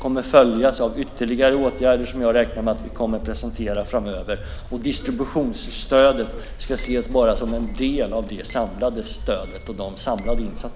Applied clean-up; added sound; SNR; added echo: none; Chink, clink; 9 dB; none.